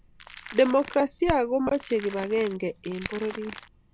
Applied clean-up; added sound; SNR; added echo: none; Crackle + Hands; 14 dB; none.